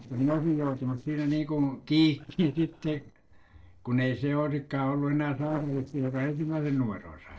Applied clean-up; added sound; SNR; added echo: neural separator model SepFormer DNS4.